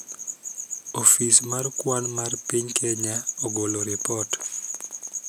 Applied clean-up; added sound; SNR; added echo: none; none; none; none.